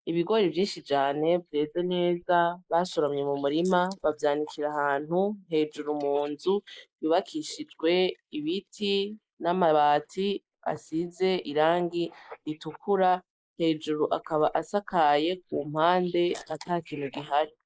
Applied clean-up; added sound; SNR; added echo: neural mask model Resemble Enhance denoiser.